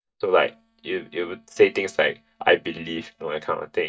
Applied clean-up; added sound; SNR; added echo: neural mask model DeepFilterNet 3.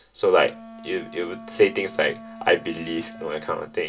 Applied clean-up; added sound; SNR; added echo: none; Wind instrument, woodwind instrument; 17 dB; reverberation time 0.2 s.